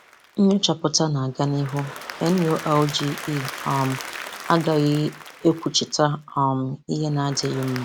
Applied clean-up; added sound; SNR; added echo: none; Applause / Crowd; 14 dB; none.